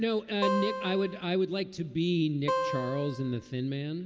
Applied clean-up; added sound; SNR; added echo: none; Acoustic guitar; 4 dB; none.